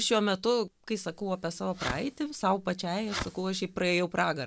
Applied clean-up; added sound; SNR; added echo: none; Fireworks; 11 dB; none.